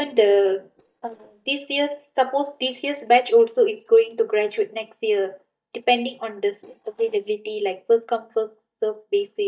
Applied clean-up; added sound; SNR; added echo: neural mask model DeepFilterNet 3.